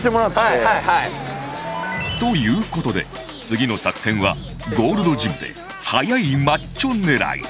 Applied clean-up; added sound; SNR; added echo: none; none; none; none.